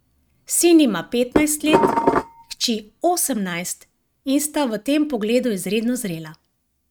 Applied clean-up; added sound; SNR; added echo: neural mask model RNNoise.